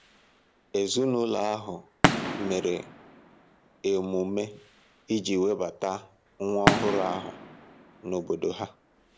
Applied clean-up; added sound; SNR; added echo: none; Fireworks; 3 dB; none.